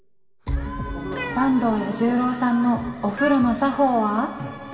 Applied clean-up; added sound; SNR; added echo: none; Cat; 14 dB; reverberation time 1.9 s.